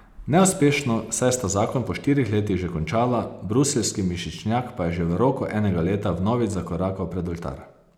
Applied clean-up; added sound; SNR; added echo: none; none; none; none.